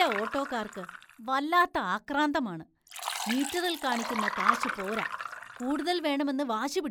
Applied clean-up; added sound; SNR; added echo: none; Liquid; 6 dB; none.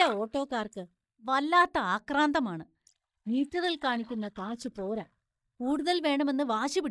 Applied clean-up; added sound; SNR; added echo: neural mask model DeepFilterNet 3.